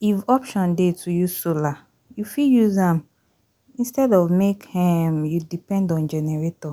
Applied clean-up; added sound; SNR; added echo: none; none; none; none.